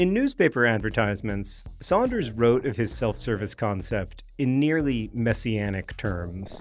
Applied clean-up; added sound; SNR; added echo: none; Drum kit; 16 dB; none.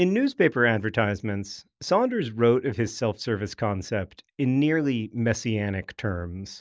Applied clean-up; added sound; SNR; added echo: none; none; none; none.